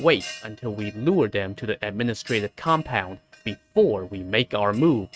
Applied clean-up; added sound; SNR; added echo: neural mask model RNNoise.